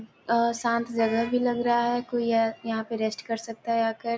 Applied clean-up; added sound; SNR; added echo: none; Vehicle horn, car horn, honking; 16 dB; none.